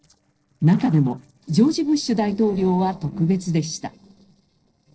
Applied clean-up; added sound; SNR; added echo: neural separator model SepFormer DNS4.